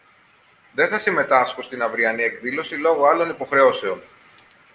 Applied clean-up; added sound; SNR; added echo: none; none; none; none.